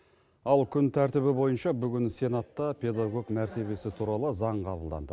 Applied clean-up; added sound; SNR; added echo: none; none; none; none.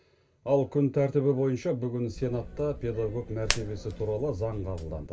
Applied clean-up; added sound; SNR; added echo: none; Hands; 9 dB; reverberation time 0.2 s.